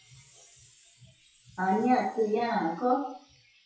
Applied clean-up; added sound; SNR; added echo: classical method WPE with log-MMSE.